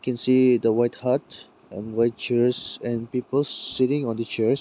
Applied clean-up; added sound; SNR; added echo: none; none; none; none.